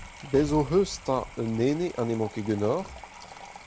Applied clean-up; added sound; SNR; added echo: none; Sink (filling or washing) / Water tap, faucet + Explosion; 15 dB; none.